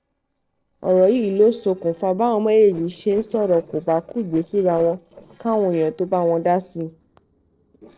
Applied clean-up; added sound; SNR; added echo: neural separator model SepFormer DNS4.